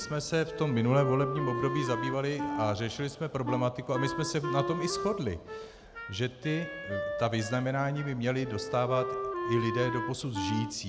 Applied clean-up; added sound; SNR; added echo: none; Wind instrument, woodwind instrument; 6 dB; none.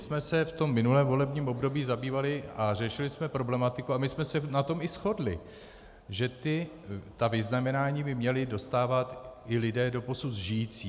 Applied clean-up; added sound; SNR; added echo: none; none; none; none.